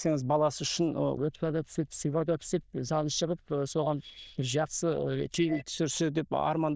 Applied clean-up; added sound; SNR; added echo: neural diffusion model UNIVERSE++.